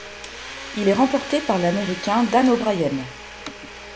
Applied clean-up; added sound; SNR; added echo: none; Domestic sounds, home sounds; 13 dB; none.